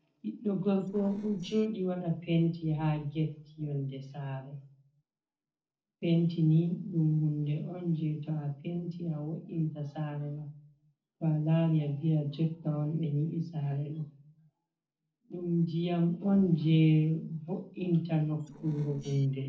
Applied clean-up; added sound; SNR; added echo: neural separator model SepFormer DNS4.